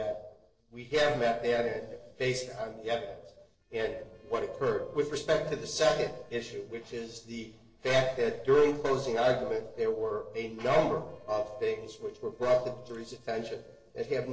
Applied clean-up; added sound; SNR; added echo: neural separator model SepFormer DNS4.